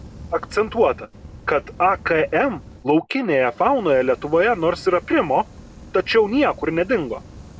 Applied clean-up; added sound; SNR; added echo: none; Fire; 20 dB; none.